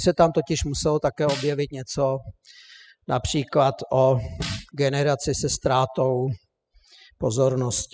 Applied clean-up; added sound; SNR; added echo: classical method spectral subtraction.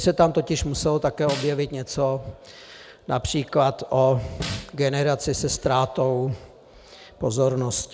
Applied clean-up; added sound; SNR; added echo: none; Snare drum; 14 dB; none.